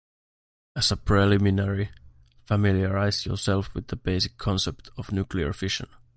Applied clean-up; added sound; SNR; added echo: none; none; none; none.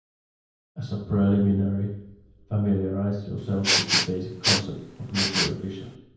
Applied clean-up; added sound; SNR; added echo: none; Respiratory sounds; 0 dB; reverberation time 0.9 s.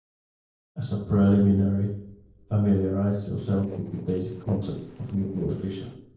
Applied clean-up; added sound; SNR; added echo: neural separator model SepFormer DNS4.